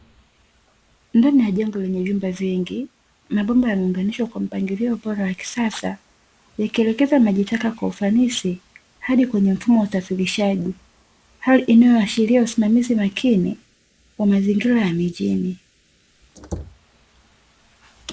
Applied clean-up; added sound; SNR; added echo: neural mask model Resemble Enhance denoiser.